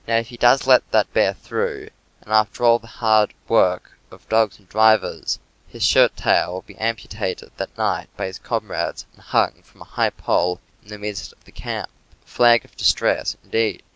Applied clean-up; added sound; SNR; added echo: none; none; none; none.